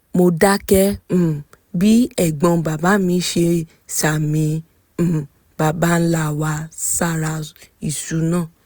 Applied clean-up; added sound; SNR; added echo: none; none; none; none.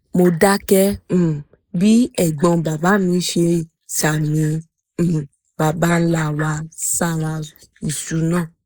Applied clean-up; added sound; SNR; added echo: neural mask model Resemble Enhance denoiser.